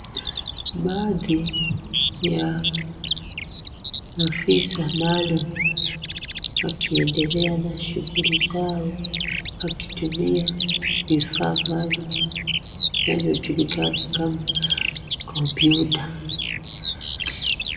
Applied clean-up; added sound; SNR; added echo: none; Bird vocalization, bird call, bird song; -3 dB; reverberation time 2.0 s.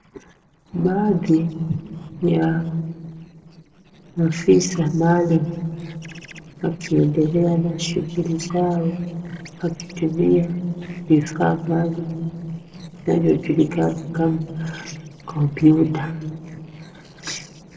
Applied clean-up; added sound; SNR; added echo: neural separator model SepFormer DNS4.